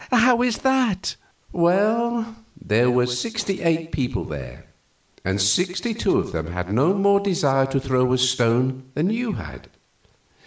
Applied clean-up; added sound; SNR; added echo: none; none; none; none.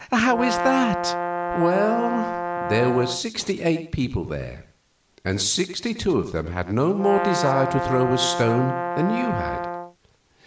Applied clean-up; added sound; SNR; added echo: none; Brass instrument; 3 dB; none.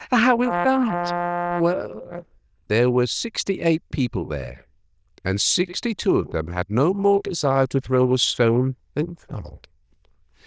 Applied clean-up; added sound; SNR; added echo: neural diffusion model UNIVERSE++.